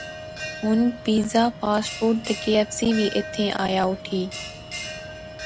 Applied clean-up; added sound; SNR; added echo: none; Bell; 12 dB; none.